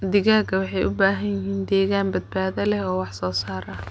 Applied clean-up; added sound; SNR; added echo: none; none; none; none.